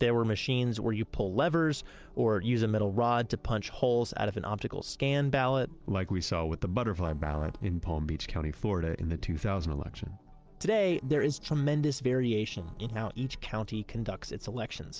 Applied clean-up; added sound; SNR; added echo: neural separator model SepFormer DNS4.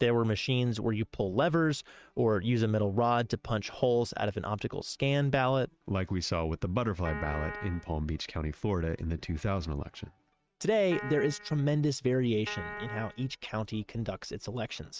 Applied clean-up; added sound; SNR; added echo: neural mask model RNNoise.